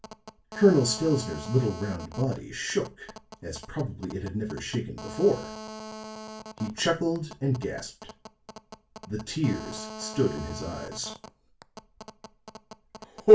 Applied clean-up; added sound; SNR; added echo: none; Telephone; 16 dB; reverberation time 0.2 s.